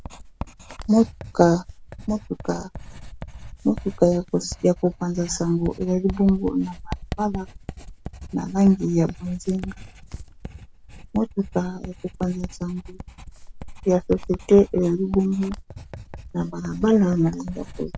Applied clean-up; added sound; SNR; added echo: none; Writing; 13 dB; none.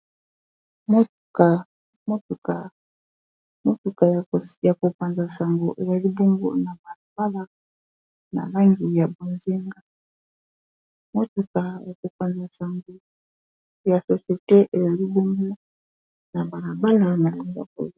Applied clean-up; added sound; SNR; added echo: none; none; none; none.